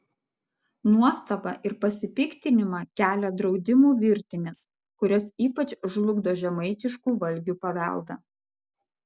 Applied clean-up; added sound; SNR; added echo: none; none; none; none.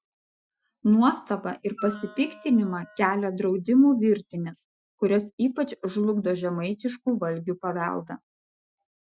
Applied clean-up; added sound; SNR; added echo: classical method Wiener filter.